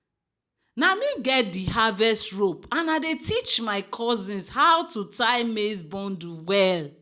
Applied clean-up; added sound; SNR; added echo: none; none; none; none.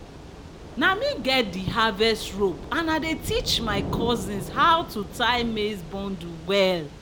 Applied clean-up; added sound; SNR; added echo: none; Thunder / Rain; 10 dB; none.